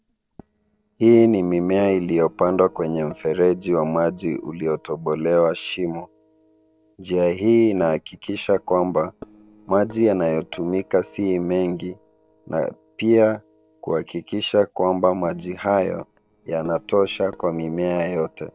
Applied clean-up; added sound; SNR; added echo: neural separator model SepFormer DNS4.